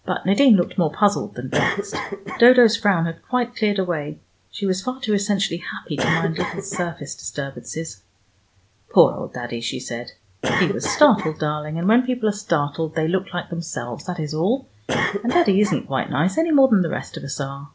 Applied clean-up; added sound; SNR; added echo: none; Cough; 10 dB; none.